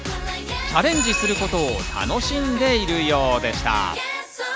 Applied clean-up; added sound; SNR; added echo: none; none; none; none.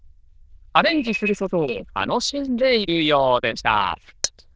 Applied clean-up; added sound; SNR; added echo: neural diffusion model UNIVERSE++.